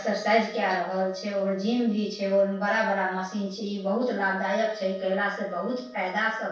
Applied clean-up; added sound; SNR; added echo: neural separator model SepFormer DNS4.